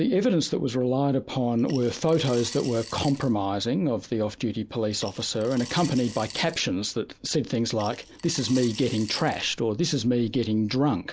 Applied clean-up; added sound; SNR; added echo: none; Coin (dropping) / Glass; 17 dB; none.